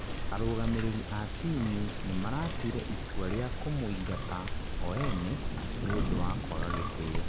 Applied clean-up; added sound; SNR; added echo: none; Wind + Thunder / Rain; -2 dB; none.